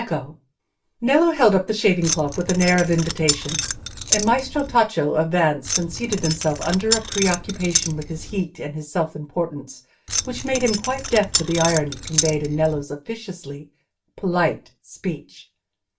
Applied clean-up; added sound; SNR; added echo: none; Keys jangling; 4 dB; reverberation time 0.2 s.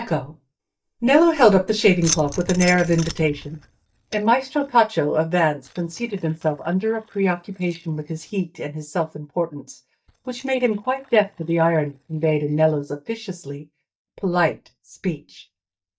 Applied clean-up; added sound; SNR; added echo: neural mask model DeepFilterNet 3.